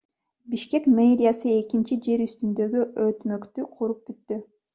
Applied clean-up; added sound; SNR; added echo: none; none; none; none.